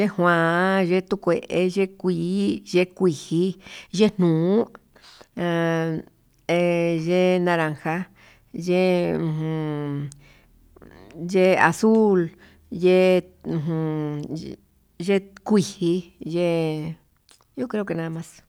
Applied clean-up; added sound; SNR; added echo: none; none; none; none.